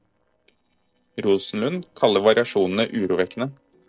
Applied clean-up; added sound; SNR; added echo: neural separator model SepFormer DNS4.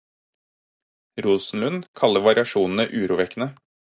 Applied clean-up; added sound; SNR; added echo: none; none; none; none.